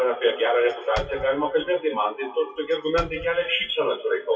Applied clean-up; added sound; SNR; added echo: classical method WPE with log-MMSE.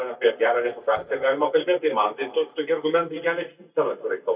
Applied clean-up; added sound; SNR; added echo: neural mask model DeepFilterNet 3.